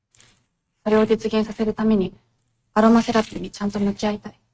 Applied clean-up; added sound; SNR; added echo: neural mask model RNNoise.